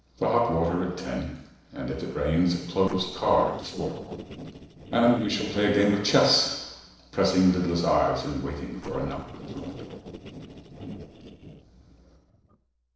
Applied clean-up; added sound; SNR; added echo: neural separator model SepFormer DNS4.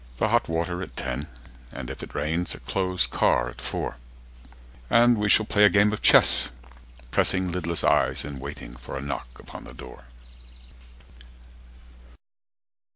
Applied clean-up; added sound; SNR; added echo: none; none; none; none.